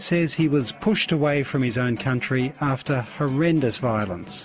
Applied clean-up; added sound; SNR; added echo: none; none; none; none.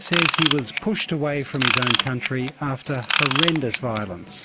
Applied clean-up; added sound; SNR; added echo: none; Ratchet, pawl / Tools; 0 dB; none.